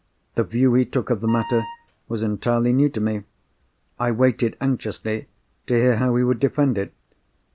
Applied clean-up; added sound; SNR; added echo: none; Wind instrument, woodwind instrument; 13 dB; none.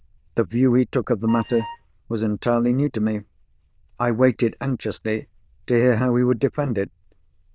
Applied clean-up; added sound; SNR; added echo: neural diffusion model UNIVERSE++.